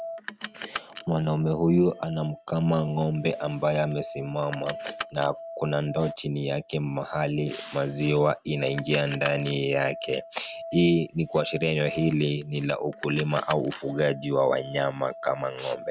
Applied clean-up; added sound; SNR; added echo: none; Musical instrument + Car; 14 dB; none.